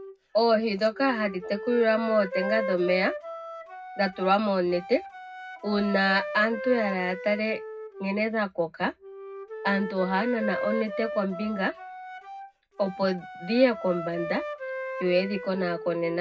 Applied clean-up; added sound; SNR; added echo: none; Wind instrument, woodwind instrument; 10 dB; reverberation time 0.3 s.